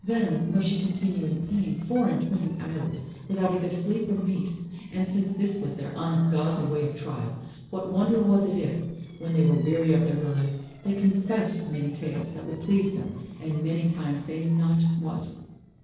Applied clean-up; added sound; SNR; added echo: neural separator model SepFormer DNS4.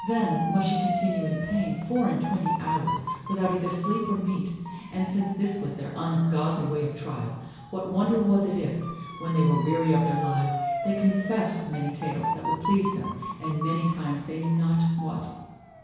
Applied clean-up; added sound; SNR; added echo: none; Motor vehicle (road) / Siren; 8 dB; reverberation time 1.0 s.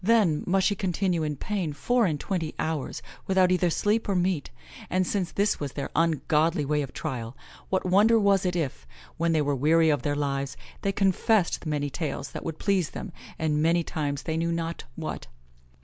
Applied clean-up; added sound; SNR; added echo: none; none; none; none.